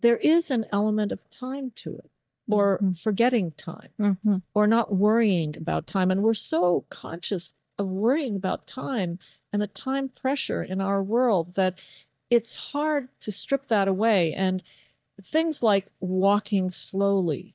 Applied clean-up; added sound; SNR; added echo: neural mask model DeepFilterNet 3.